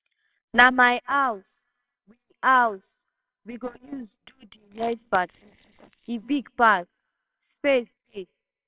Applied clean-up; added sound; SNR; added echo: neural separator model SepFormer WHAMR!.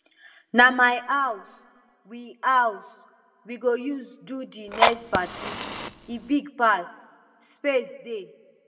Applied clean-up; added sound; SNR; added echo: none; Fire; 1 dB; reverberation time 0.7 s.